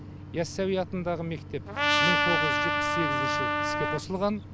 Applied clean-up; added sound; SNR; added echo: none; Trumpet; -5 dB; none.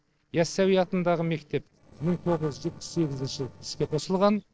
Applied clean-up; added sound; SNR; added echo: neural separator model SepFormer DNS4.